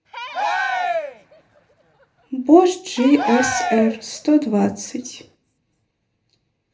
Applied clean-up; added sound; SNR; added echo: none; Cheering; 5 dB; reverberation time 0.3 s.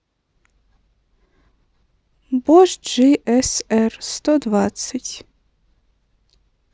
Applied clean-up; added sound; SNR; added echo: none; none; none; none.